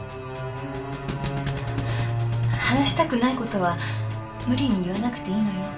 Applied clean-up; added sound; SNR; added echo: none; Thump, thud; 12 dB; reverberation time 0.2 s.